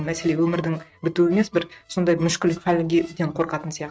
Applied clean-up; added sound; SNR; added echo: neural mask model RNNoise.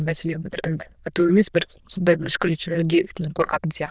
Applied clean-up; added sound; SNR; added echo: neural diffusion model UNIVERSE++.